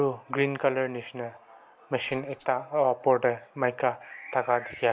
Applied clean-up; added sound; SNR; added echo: none; Rattle (instrument); 18 dB; none.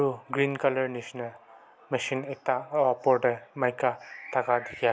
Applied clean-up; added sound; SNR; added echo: none; none; none; none.